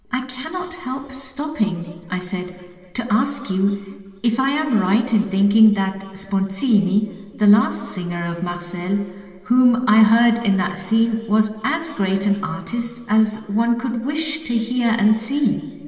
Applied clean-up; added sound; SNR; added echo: none; none; none; reverberation time 2.0 s.